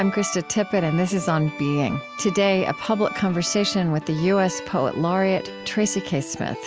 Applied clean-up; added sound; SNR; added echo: none; none; none; none.